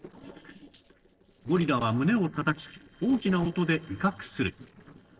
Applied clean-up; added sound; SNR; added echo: neural separator model SepFormer DNS4.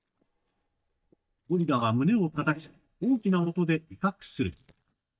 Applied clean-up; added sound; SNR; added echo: neural mask model DeepFilterNet 3.